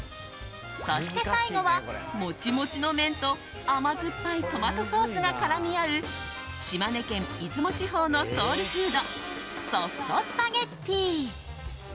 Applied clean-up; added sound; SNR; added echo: none; none; none; none.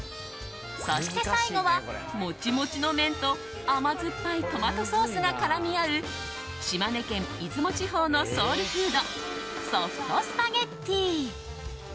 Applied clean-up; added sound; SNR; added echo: none; Wind instrument, woodwind instrument; 17 dB; none.